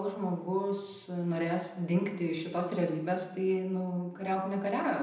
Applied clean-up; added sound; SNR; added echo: none; none; none; reverberation time 0.8 s.